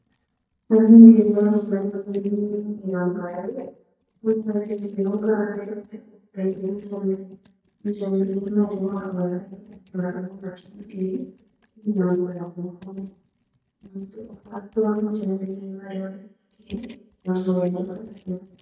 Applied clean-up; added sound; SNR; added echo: neural mask model DeepFilterNet 3.